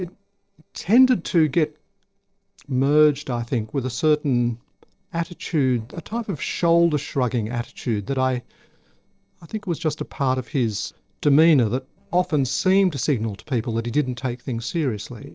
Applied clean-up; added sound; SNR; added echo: neural separator model SepFormer DNS4.